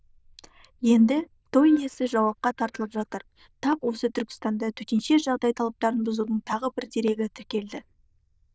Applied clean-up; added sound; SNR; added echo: neural diffusion model UNIVERSE++.